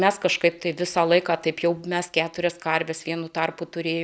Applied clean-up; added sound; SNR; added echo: none; none; none; none.